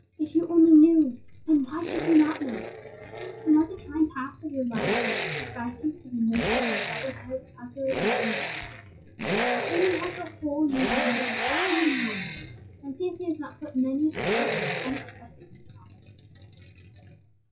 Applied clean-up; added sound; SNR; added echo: classical method WPE with log-MMSE.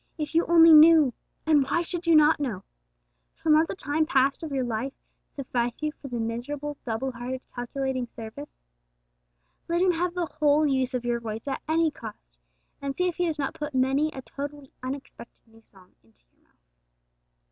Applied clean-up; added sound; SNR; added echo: none; none; none; none.